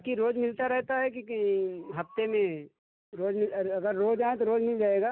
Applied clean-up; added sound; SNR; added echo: none; none; none; none.